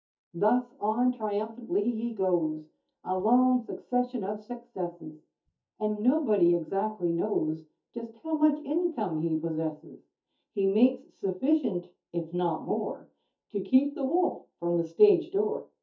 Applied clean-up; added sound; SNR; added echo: neural mask model DeepFilterNet 3.